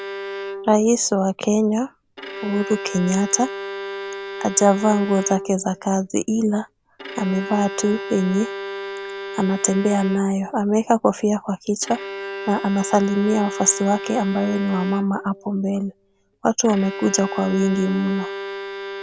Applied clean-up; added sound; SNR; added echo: none; Bowed string instrument; 10 dB; none.